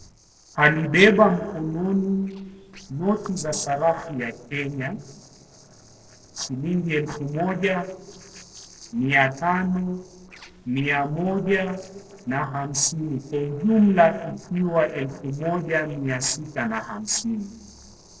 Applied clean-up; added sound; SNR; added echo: neural separator model SepFormer DNS4.